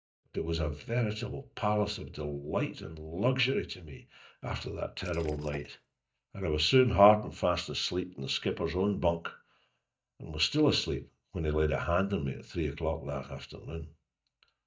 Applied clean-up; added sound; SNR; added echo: neural mask model DeepFilterNet 3.